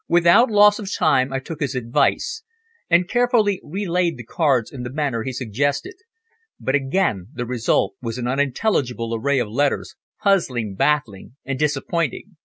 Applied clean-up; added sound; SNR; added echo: none; none; none; none.